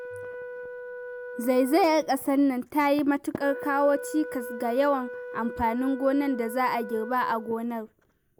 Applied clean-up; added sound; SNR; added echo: none; Wind instrument, woodwind instrument; 12 dB; none.